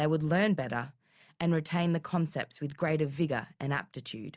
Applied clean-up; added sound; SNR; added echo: none; none; none; none.